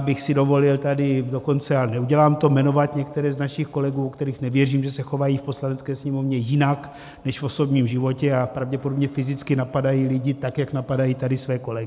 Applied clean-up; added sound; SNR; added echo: none; none; none; none.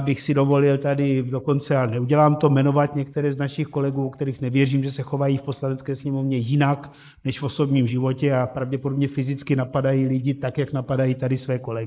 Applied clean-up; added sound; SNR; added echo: neural mask model Resemble Enhance denoiser.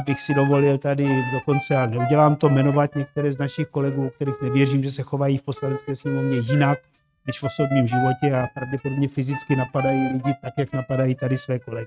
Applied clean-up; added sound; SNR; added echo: neural mask model RNNoise.